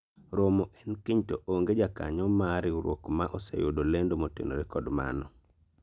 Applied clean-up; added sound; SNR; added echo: none; none; none; none.